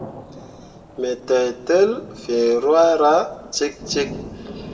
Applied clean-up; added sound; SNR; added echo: none; Thunder / Rain; 17 dB; reverberation time 1.0 s.